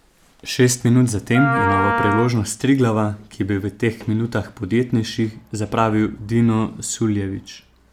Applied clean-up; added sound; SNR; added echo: none; Wind instrument, woodwind instrument; 2 dB; none.